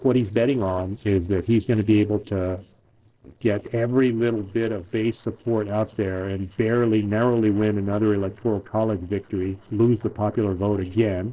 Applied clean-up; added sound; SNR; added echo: neural separator model SepFormer DNS4.